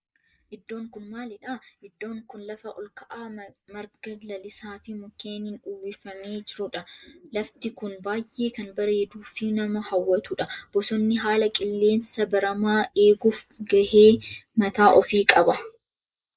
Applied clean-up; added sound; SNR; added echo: neural mask model Resemble Enhance denoiser.